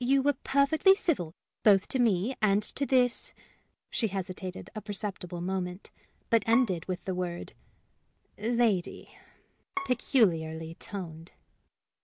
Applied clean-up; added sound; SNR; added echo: none; Bowed string instrument; 14 dB; none.